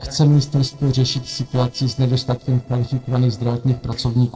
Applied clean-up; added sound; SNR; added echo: neural separator model SepFormer DNS4.